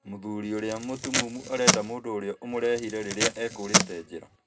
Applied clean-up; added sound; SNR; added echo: none; Packing tape, duct tape; -2 dB; reverberation time 0.2 s.